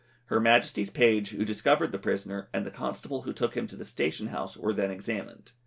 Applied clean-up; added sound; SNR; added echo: none; none; none; none.